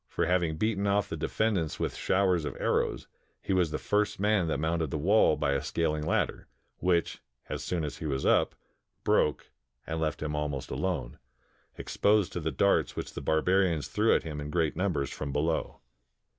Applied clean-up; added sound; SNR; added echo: none; none; none; none.